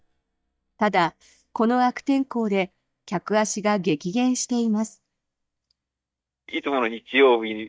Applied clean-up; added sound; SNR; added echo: neural mask model DeepFilterNet 3.